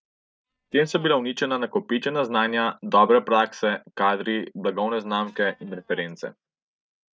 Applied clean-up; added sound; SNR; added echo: neural mask model DeepFilterNet 3.